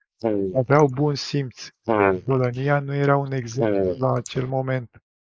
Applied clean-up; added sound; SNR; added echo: neural mask model Resemble Enhance denoiser.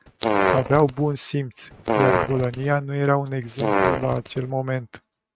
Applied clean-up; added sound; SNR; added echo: neural mask model RNNoise.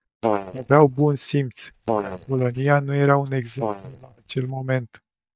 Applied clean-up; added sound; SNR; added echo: neural mask model DeepFilterNet 3.